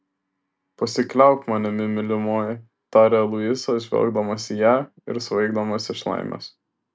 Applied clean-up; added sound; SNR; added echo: none; none; none; none.